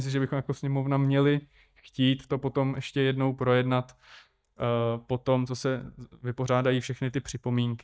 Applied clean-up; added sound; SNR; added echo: neural mask model DeepFilterNet 3.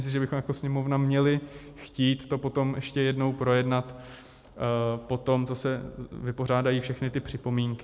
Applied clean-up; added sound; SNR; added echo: none; none; none; none.